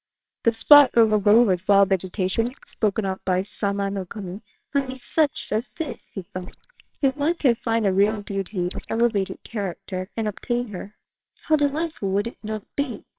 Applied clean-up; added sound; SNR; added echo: neural separator model SepFormer WHAMR!.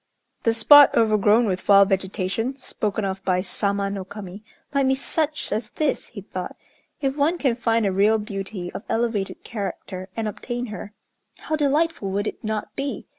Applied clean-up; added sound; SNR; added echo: none; none; none; none.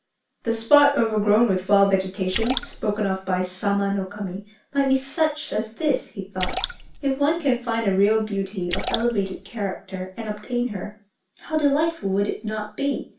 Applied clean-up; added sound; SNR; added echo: none; Splash, splatter; 8 dB; reverberation time 0.3 s.